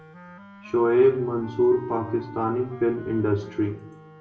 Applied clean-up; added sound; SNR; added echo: none; Wind instrument, woodwind instrument; 19 dB; reverberation time 0.6 s.